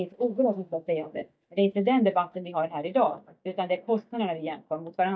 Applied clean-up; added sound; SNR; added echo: neural mask model DeepFilterNet 3.